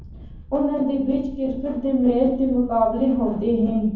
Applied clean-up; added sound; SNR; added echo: none; Wind; 17 dB; reverberation time 0.7 s.